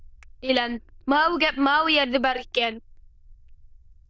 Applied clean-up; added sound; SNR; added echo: neural diffusion model UNIVERSE++.